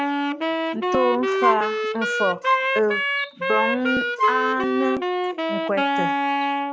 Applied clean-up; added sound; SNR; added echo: none; Wind instrument, woodwind instrument + Wind instrument, woodwind instrument; -3 dB; none.